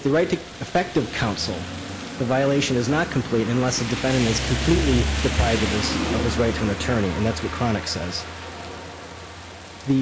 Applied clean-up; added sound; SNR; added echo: none; Rain; 5 dB; none.